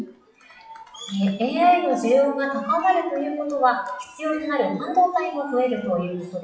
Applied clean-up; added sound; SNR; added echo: classical method WPE with log-MMSE.